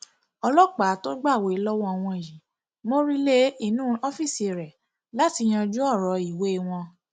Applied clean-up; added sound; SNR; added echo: none; none; none; none.